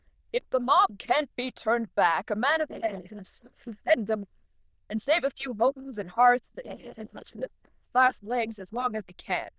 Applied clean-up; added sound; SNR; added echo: neural diffusion model UNIVERSE++.